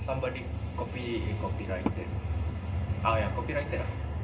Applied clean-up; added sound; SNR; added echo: none; Wood; 15 dB; reverberation time 0.2 s.